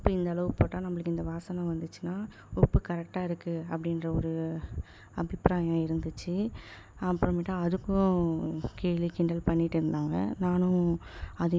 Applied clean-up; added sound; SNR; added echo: none; none; none; none.